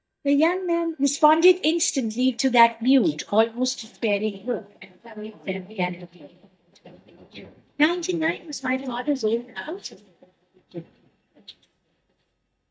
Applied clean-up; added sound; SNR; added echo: neural mask model DeepFilterNet 3.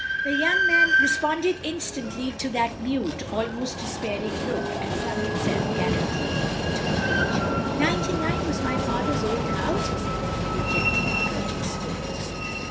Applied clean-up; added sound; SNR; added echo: none; Train; -5 dB; none.